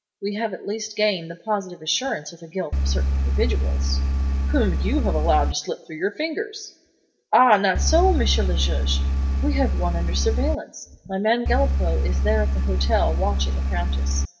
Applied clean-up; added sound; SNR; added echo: none; Engine; -4 dB; reverberation time 0.6 s.